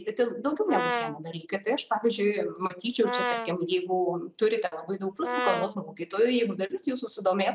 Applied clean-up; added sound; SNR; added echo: none; Brass instrument; 4 dB; none.